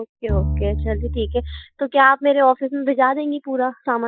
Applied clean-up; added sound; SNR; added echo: classical method Wiener filter.